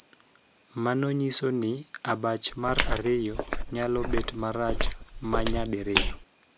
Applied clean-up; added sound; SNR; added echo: none; Walk, footsteps; 2 dB; none.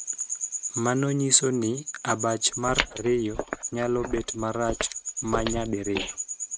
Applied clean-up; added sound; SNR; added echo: neural mask model RNNoise.